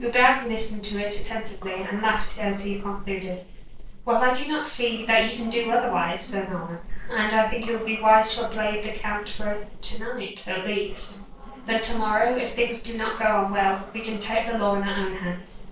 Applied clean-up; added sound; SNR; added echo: neural separator model SepFormer DNS4.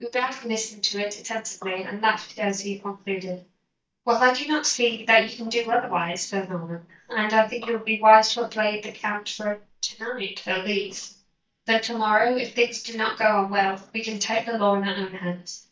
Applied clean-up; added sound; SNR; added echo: neural mask model DeepFilterNet 3.